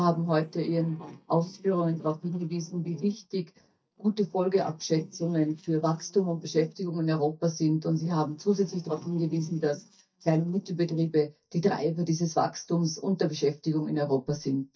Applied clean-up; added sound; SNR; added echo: neural mask model DeepFilterNet 3.